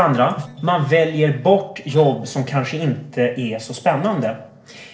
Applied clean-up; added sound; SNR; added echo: neural separator model SepFormer DNS4.